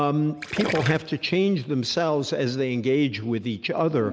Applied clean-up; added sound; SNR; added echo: none; Gurgling; 13 dB; none.